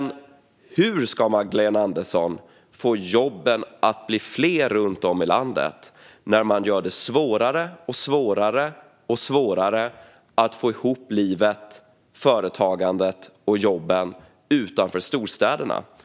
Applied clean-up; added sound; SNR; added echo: none; none; none; none.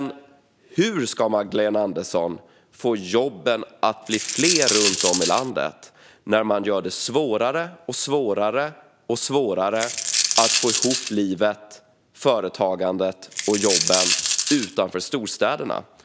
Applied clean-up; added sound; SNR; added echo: none; Coin (dropping); -1 dB; none.